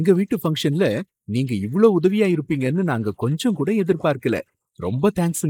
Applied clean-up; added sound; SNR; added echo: neural mask model Resemble Enhance denoiser.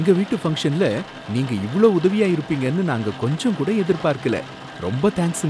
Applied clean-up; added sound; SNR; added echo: none; Rain; 15 dB; none.